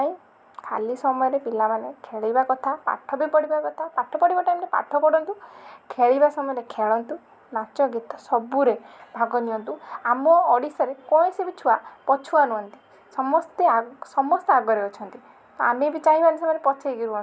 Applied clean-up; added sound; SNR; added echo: none; none; none; none.